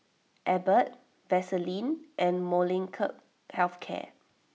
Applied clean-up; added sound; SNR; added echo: none; none; none; none.